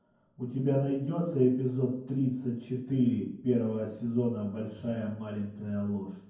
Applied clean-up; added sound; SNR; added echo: none; none; none; reverberation time 0.9 s.